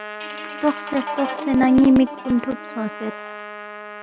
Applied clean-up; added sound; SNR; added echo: none; Guitar + Trumpet; 11 dB; none.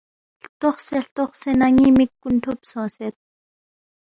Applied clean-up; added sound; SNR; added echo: none; none; none; none.